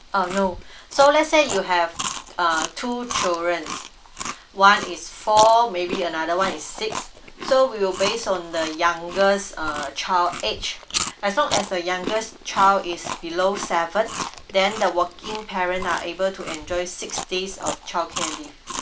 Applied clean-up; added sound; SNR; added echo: none; Chewing, mastication; 10 dB; none.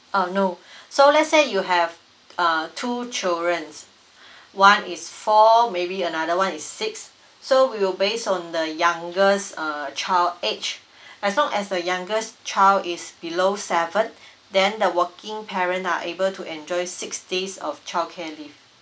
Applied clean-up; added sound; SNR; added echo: none; none; none; none.